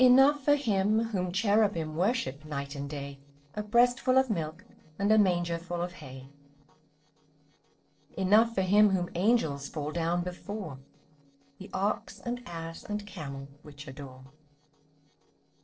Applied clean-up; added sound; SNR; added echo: neural separator model SepFormer DNS4.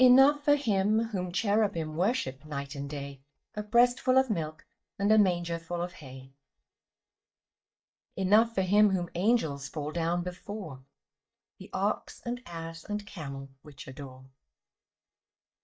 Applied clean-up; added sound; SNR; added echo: neural mask model DeepFilterNet 3.